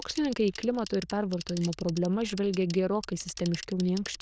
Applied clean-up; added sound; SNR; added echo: neural diffusion model UNIVERSE++.